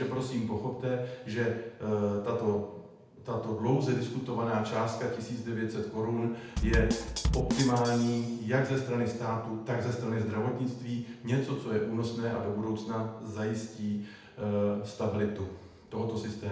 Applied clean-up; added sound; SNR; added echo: none; Bass drum / Snare drum; 0 dB; reverberation time 0.8 s.